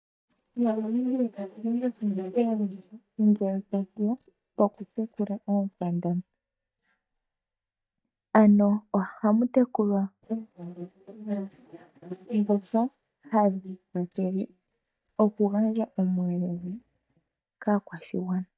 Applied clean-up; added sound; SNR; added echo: neural mask model DeepFilterNet 3.